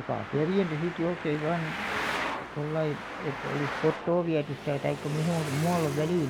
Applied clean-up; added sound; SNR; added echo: none; Traffic noise, roadway noise; 7 dB; none.